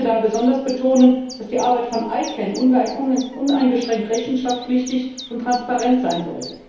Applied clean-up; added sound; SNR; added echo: none; Chirp, tweet; 19 dB; reverberation time 2.2 s.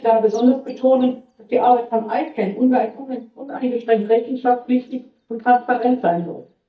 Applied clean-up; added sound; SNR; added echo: neural mask model DeepFilterNet 3.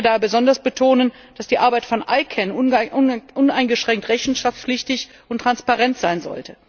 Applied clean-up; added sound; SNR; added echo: none; none; none; none.